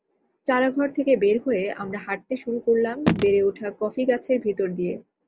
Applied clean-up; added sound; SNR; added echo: none; Telephone; 5 dB; none.